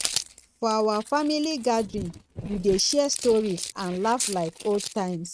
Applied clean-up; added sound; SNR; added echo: neural mask model RNNoise.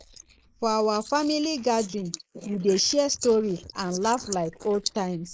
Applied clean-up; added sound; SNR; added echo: neural mask model Resemble Enhance denoiser.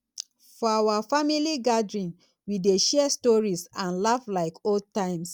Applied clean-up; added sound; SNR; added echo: none; none; none; none.